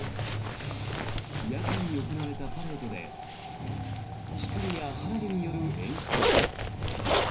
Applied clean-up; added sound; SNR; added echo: none; Zipper (clothing); -1 dB; reverberation time 0.4 s.